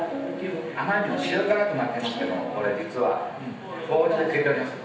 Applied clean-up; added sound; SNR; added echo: none; Piano; 9 dB; reverberation time 0.9 s.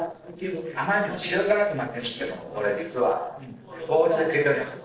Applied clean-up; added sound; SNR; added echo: neural separator model SepFormer DNS4.